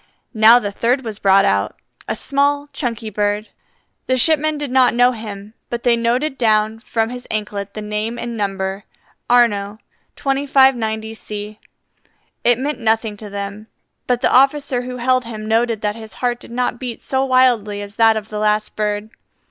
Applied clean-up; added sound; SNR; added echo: none; none; none; none.